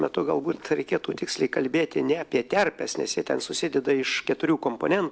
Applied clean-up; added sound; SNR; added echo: none; none; none; none.